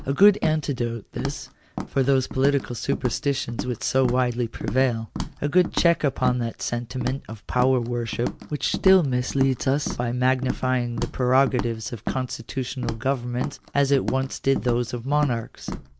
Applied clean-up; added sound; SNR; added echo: none; Walk, footsteps; 10 dB; none.